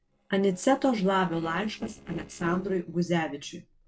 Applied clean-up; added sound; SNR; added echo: neural separator model SepFormer DNS4.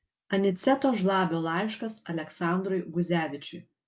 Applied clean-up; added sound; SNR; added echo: none; none; none; none.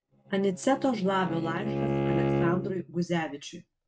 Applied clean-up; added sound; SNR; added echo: neural mask model RNNoise.